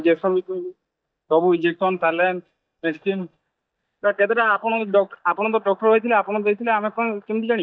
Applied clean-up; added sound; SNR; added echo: neural mask model DeepFilterNet 3.